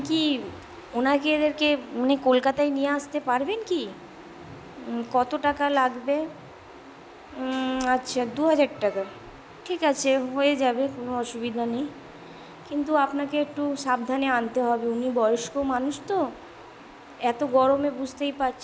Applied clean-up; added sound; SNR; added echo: none; none; none; none.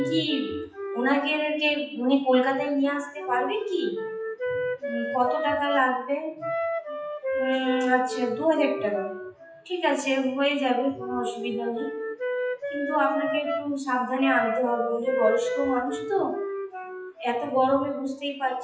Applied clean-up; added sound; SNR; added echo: classical method WPE with log-MMSE.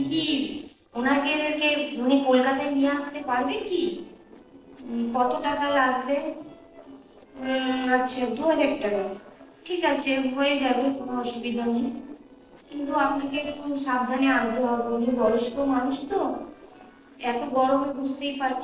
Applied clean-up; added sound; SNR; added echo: neural separator model SepFormer DNS4.